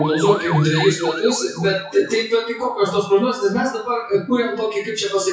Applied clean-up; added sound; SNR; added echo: classical method WPE with log-MMSE.